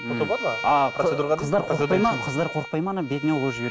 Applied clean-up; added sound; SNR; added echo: none; Bowed string instrument; 11 dB; none.